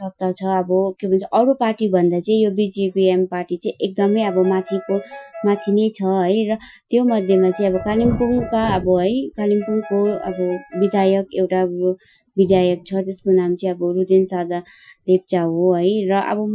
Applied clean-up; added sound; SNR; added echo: classical method Wiener filter.